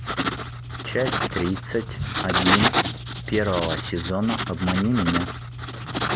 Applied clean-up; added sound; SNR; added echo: none; Writing; -3 dB; none.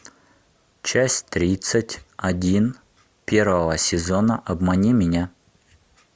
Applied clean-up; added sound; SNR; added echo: none; none; none; none.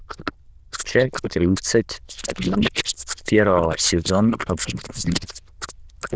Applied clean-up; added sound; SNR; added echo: neural diffusion model UNIVERSE++.